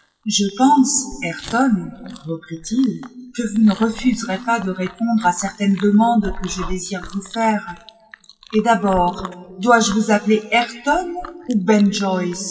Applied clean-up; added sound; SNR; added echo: classical method WPE with log-MMSE.